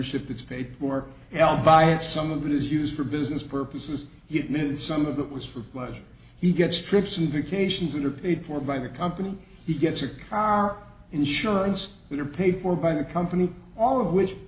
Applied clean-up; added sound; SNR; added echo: none; none; none; none.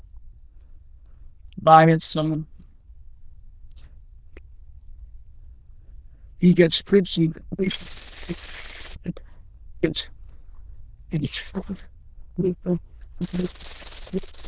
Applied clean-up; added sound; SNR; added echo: neural diffusion model UNIVERSE++.